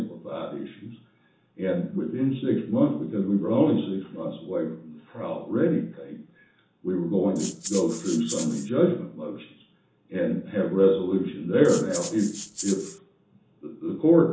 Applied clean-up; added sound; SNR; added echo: none; Rattle (instrument); 11 dB; reverberation time 0.8 s.